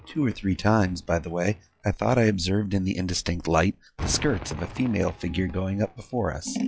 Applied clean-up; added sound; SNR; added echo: classical method log-MMSE.